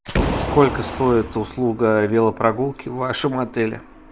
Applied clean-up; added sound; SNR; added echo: none; Boom; 6 dB; none.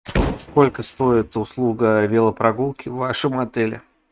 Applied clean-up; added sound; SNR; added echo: neural mask model RNNoise.